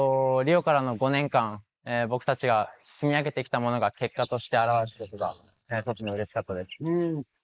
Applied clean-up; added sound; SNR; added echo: neural mask model Resemble Enhance denoiser.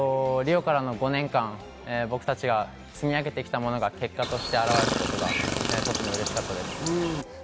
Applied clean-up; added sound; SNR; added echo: none; Chirp, tweet; 1 dB; none.